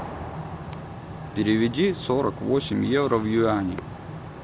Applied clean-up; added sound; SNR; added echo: none; none; none; none.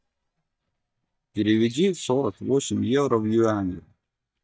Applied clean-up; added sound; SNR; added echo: neural mask model DeepFilterNet 3.